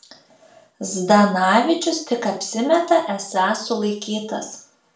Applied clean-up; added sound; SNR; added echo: none; none; none; reverberation time 0.4 s.